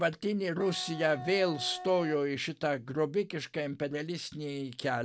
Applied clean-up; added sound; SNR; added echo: none; Wind instrument, woodwind instrument; 13 dB; none.